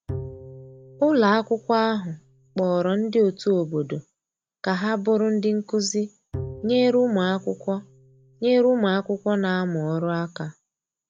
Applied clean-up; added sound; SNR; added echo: none; Bowed string instrument; 17 dB; none.